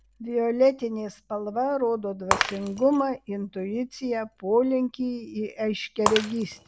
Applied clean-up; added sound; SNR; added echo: none; Shatter; 9 dB; none.